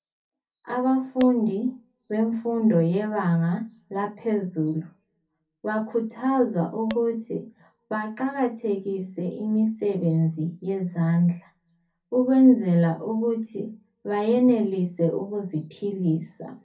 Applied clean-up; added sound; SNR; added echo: none; Tap / Glass; 15 dB; reverberation time 0.3 s.